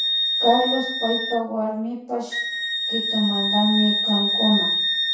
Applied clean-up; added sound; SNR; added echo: none; Wind instrument, woodwind instrument; 0 dB; reverberation time 0.6 s.